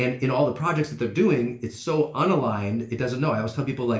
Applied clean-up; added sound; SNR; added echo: none; none; none; reverberation time 0.4 s.